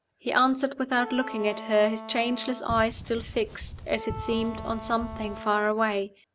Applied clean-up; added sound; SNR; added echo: none; Wind instrument, woodwind instrument + Wind; 11 dB; none.